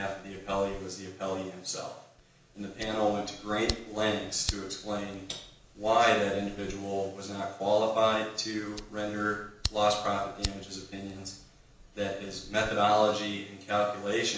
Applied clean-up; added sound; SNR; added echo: none; Fire; 14 dB; reverberation time 0.5 s.